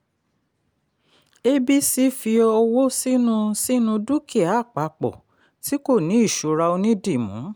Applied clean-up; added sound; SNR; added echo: none; none; none; none.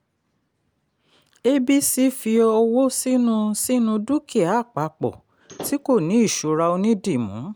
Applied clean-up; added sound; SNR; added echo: none; Slam / Wood; 16 dB; none.